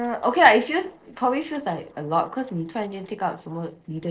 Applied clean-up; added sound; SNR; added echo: neural separator model SepFormer DNS4.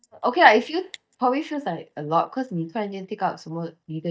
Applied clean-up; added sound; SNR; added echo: neural mask model DeepFilterNet 3.